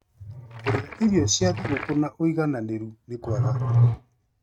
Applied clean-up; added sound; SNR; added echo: neural mask model RNNoise.